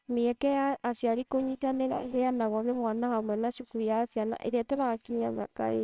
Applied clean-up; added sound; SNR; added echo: neural separator model SepFormer WHAMR!.